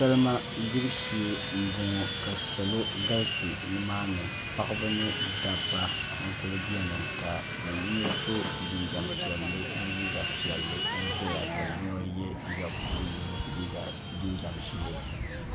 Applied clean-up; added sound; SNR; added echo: none; Sawing; 1 dB; none.